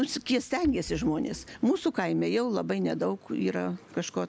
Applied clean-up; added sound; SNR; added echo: none; Rattle / Breathing; 20 dB; none.